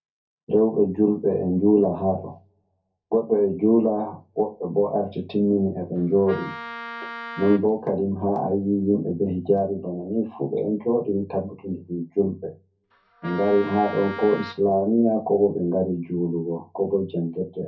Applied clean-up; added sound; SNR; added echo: none; Wind instrument, woodwind instrument; 13 dB; reverberation time 0.3 s.